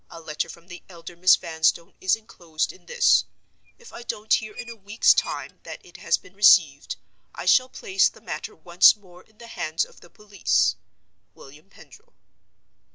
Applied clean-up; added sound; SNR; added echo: none; Squeak; 17 dB; none.